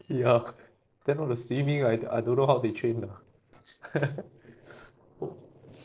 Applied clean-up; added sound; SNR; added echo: neural separator model SepFormer DNS4.